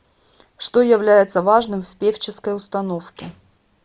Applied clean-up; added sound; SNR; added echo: none; none; none; none.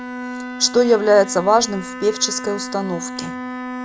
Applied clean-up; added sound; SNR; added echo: none; Bowed string instrument; 10 dB; none.